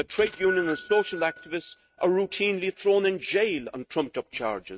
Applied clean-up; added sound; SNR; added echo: neural mask model RNNoise.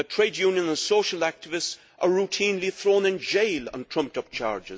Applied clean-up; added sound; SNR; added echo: none; none; none; none.